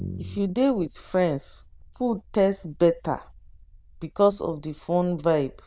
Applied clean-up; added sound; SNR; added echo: neural diffusion model UNIVERSE++.